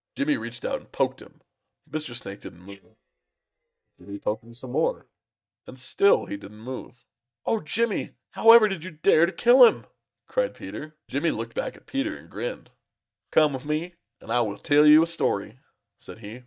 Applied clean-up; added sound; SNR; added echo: neural mask model DeepFilterNet 3.